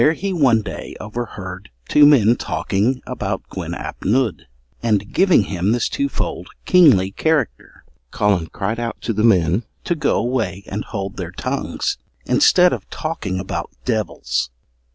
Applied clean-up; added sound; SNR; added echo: none; none; none; none.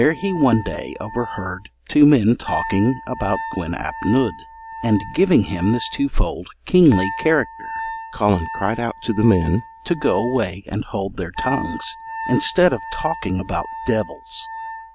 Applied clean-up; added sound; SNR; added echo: none; Wind instrument, woodwind instrument; 12 dB; none.